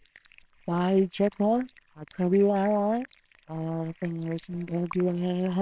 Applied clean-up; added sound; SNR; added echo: neural separator model SepFormer WHAMR!.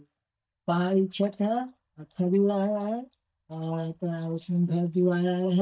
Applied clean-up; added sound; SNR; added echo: neural mask model DeepFilterNet 3.